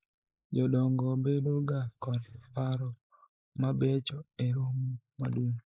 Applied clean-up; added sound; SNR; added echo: neural mask model Resemble Enhance denoiser.